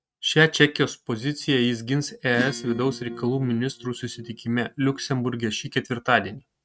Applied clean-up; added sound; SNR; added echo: neural mask model RNNoise.